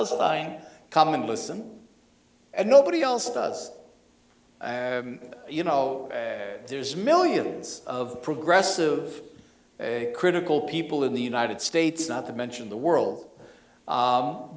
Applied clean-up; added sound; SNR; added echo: none; none; none; none.